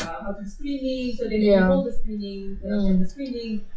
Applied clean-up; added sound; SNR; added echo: classical method WPE with log-MMSE.